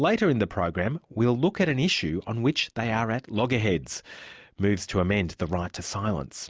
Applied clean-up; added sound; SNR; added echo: none; none; none; none.